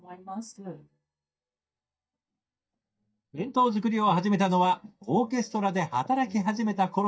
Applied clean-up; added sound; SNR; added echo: neural mask model DeepFilterNet 3.